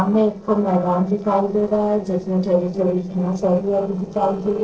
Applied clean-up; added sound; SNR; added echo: neural separator model SepFormer DNS4.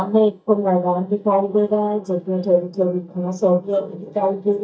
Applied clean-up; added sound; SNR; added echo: neural mask model DeepFilterNet 3.